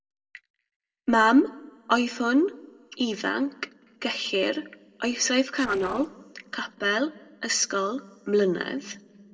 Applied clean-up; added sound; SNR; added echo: neural separator model SepFormer DNS4.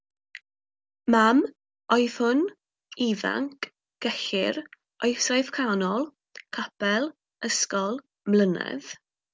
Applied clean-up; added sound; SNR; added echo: none; none; none; none.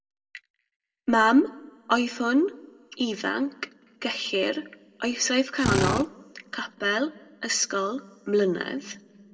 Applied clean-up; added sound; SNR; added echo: none; Drill; 0 dB; reverberation time 0.9 s.